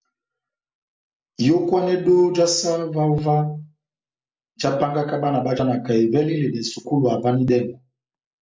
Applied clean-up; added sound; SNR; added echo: none; none; none; none.